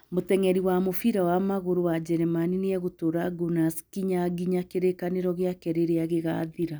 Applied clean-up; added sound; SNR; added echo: none; none; none; none.